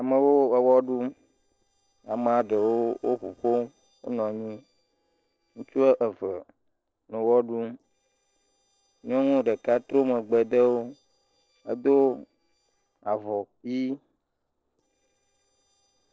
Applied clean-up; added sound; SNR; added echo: neural separator model SepFormer DNS4.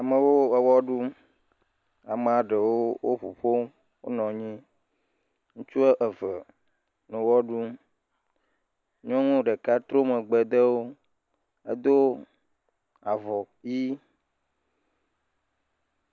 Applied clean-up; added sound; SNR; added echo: none; none; none; none.